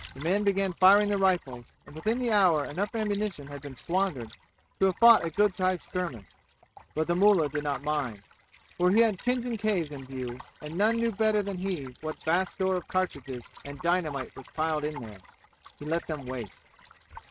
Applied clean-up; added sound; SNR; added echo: neural mask model RNNoise.